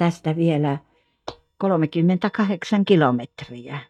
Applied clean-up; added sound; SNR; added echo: neural mask model DeepFilterNet 3.